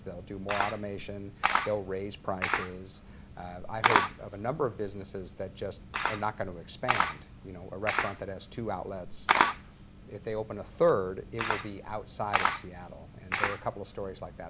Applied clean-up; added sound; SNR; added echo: none; Camera; -3 dB; none.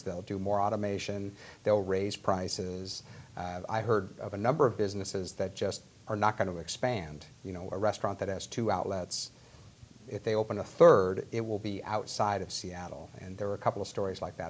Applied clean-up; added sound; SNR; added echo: none; none; none; none.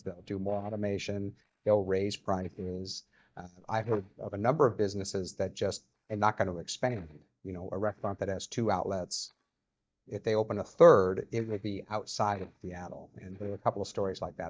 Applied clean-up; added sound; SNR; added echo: neural mask model DeepFilterNet 3.